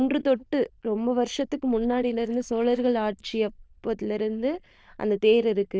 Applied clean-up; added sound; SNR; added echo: neural diffusion model UNIVERSE++.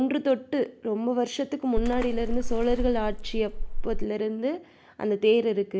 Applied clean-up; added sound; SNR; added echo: none; Water / Splash, splatter; 0 dB; none.